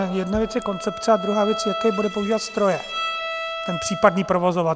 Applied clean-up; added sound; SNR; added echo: none; Bowed string instrument; 8 dB; none.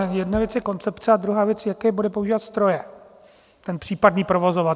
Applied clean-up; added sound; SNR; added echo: none; none; none; none.